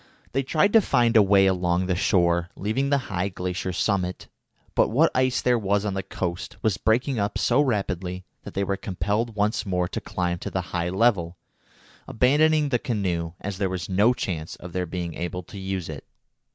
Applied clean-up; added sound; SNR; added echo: none; none; none; none.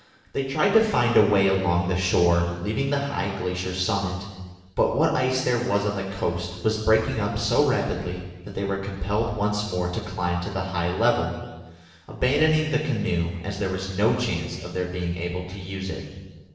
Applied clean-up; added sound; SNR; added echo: none; none; none; reverberation time 1.3 s.